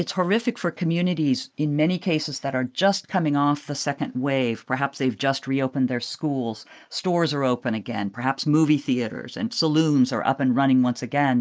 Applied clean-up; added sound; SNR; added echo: none; none; none; none.